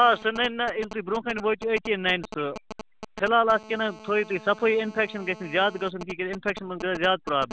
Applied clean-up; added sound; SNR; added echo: none; Telephone; 17 dB; none.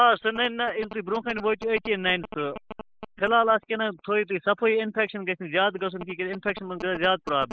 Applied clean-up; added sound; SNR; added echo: neural mask model Resemble Enhance denoiser.